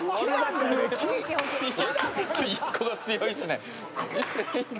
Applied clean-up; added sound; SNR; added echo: none; none; none; none.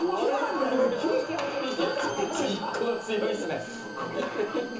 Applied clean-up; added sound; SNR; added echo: none; Bowed string instrument; 15 dB; reverberation time 0.8 s.